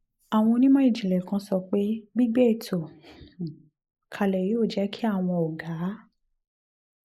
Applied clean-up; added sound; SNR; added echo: neural mask model Resemble Enhance denoiser.